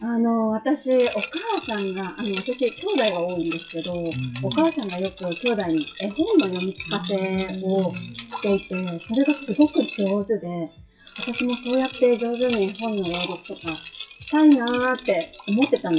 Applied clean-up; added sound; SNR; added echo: classical method WPE with log-MMSE.